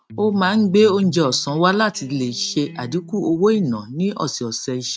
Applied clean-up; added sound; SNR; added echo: neural mask model RNNoise.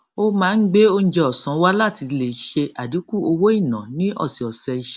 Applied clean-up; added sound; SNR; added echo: none; none; none; none.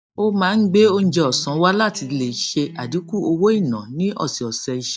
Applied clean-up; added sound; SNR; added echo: neural mask model DeepFilterNet 3.